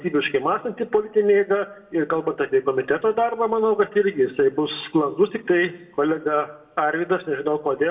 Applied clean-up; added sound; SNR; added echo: none; none; none; reverberation time 0.5 s.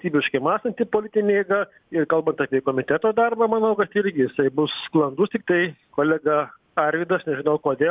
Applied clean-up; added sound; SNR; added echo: none; none; none; none.